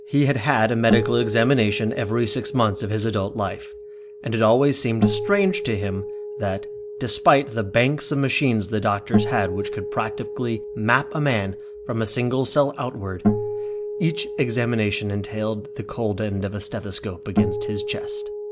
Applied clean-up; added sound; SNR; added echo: none; Acoustic guitar; 6 dB; none.